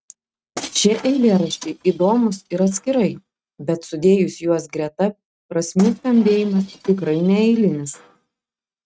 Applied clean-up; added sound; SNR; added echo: neural mask model RNNoise.